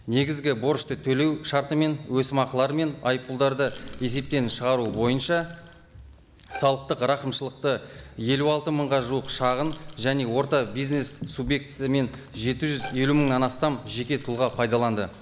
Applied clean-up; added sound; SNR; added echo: none; Rattle / Rattle (instrument) + Bowed string instrument; 15 dB; none.